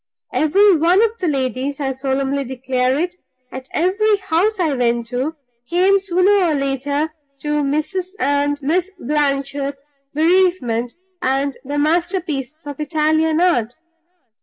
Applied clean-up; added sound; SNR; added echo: none; none; none; reverberation time 0.3 s.